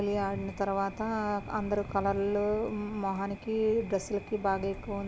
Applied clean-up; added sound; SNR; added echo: none; Thunder; 14 dB; none.